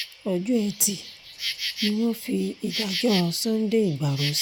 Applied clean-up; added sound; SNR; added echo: none; Insect; 8 dB; none.